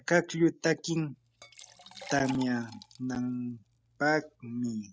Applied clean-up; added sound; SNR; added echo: none; Liquid; 18 dB; none.